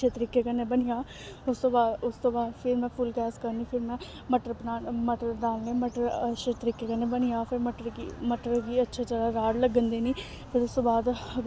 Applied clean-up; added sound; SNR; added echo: none; none; none; none.